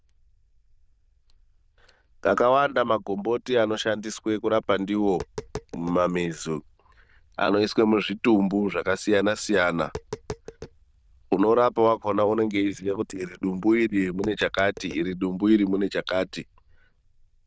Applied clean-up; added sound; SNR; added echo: neural diffusion model UNIVERSE++.